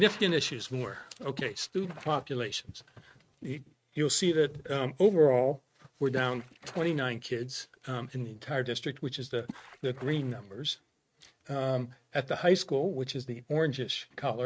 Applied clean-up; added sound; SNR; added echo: neural mask model RNNoise.